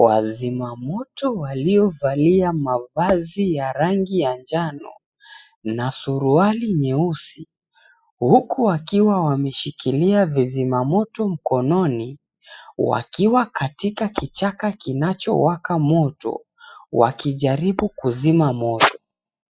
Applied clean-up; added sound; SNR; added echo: classical method spectral subtraction.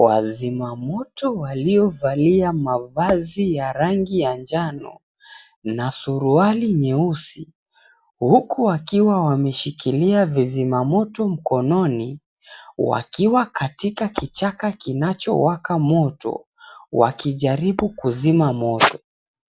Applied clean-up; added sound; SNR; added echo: none; Tap / Hammer; 11 dB; none.